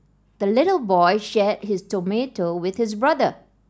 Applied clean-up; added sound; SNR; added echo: none; none; none; none.